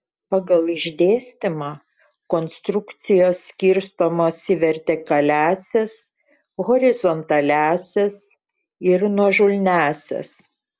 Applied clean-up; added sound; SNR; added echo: none; none; none; none.